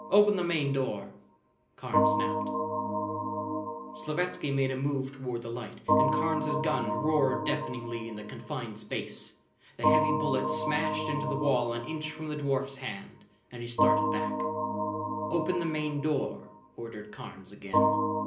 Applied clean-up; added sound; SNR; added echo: none; Organ; -1 dB; reverberation time 0.5 s.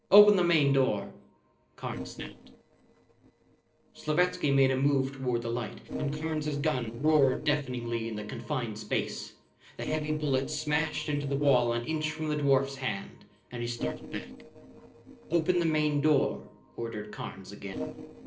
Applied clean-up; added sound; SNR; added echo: neural separator model SepFormer DNS4.